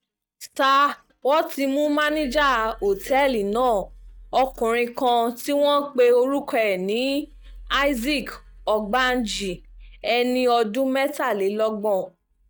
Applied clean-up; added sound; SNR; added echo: neural mask model DeepFilterNet 3.